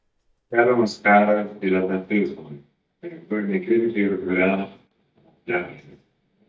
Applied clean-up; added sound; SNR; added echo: neural mask model DeepFilterNet 3.